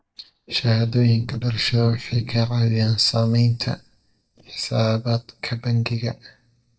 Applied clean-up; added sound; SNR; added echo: neural mask model DeepFilterNet 3.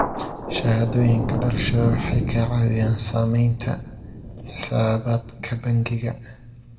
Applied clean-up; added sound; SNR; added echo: none; Thunder; 6 dB; reverberation time 1.8 s.